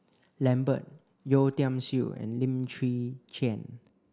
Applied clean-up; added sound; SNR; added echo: none; none; none; none.